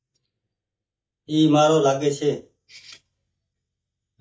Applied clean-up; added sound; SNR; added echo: neural mask model DeepFilterNet 3.